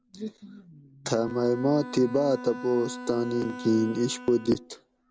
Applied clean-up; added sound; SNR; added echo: none; Bowed string instrument; 14 dB; none.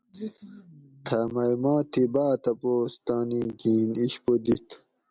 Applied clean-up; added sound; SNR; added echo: none; none; none; none.